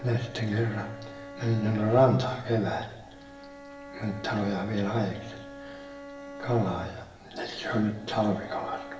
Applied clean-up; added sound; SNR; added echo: none; Bowed string instrument; 15 dB; reverberation time 0.9 s.